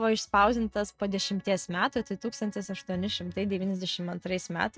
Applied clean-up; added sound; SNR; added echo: neural mask model RNNoise.